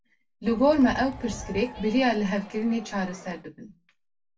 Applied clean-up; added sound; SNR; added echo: none; Crowd; 15 dB; reverberation time 0.2 s.